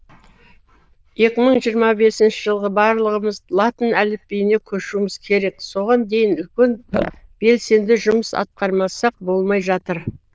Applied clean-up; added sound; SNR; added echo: neural diffusion model UNIVERSE++.